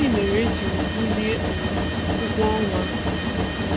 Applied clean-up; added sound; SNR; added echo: none; Mechanisms; -3 dB; none.